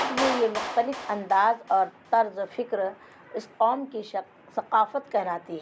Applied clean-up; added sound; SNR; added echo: none; Clapping; 10 dB; none.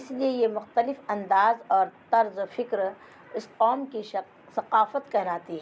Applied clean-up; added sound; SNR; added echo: none; none; none; none.